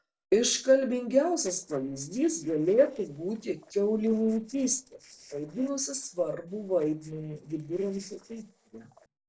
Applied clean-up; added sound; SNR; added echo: neural separator model SepFormer DNS4.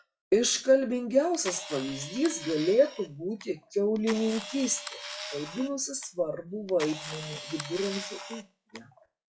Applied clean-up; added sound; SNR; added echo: classical method WPE with log-MMSE.